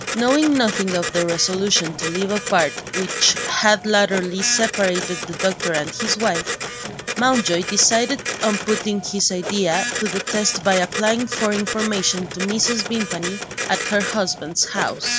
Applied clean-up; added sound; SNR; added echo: none; Printer; 6 dB; none.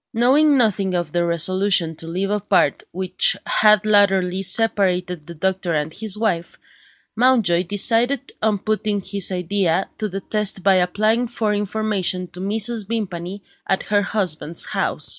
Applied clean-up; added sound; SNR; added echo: none; none; none; none.